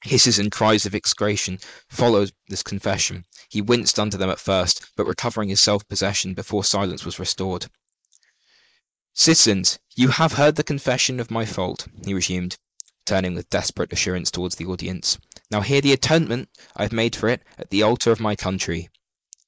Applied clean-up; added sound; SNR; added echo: neural mask model Resemble Enhance denoiser.